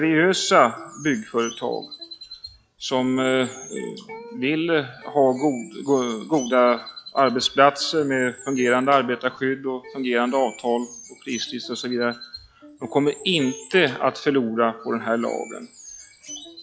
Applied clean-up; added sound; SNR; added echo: classical method log-MMSE.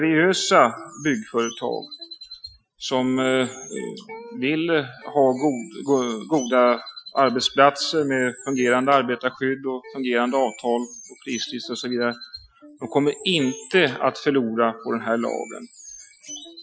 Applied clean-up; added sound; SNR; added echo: classical method Wiener filter.